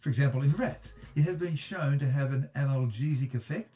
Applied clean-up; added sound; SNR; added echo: none; none; none; reverberation time 0.2 s.